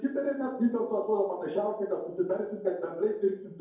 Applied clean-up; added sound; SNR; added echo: none; none; none; reverberation time 2.3 s.